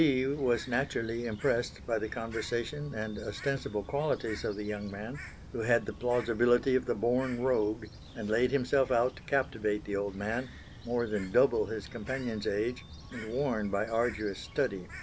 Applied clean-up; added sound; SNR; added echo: none; Bird; 15 dB; none.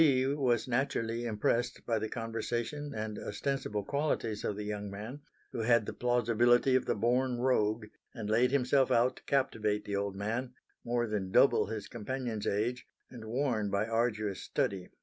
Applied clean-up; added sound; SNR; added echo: none; none; none; none.